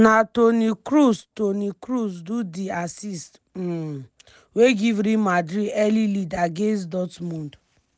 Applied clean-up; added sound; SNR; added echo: none; none; none; none.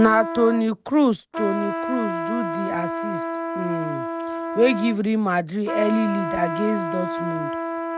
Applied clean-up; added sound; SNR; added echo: none; Trumpet; 5 dB; none.